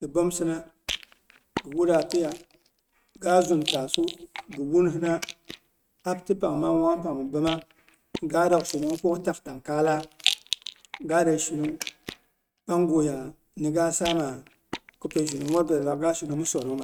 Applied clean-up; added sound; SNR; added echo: neural mask model RNNoise.